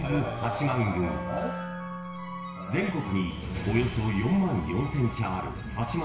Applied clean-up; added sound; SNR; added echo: none; Wind instrument, woodwind instrument; 10 dB; reverberation time 1.0 s.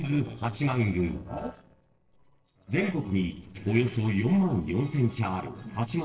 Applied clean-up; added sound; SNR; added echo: neural separator model SepFormer DNS4.